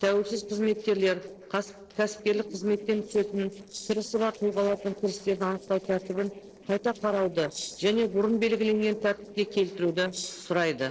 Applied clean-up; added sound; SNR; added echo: neural separator model SepFormer DNS4.